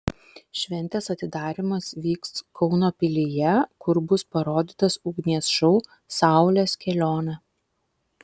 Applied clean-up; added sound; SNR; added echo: none; none; none; none.